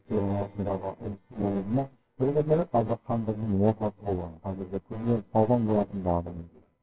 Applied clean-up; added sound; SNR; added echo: neural separator model SepFormer WHAMR!.